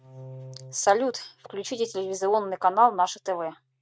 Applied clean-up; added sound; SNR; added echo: neural mask model RNNoise.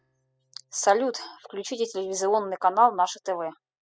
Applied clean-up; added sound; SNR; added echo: classical method spectral subtraction.